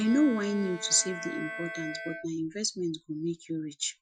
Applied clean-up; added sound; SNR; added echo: classical method Wiener filter.